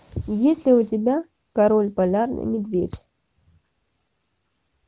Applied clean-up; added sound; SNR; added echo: none; none; none; none.